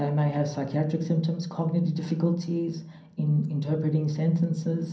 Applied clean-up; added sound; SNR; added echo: none; none; none; reverberation time 0.6 s.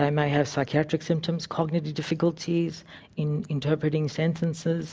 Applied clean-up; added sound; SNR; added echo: none; none; none; none.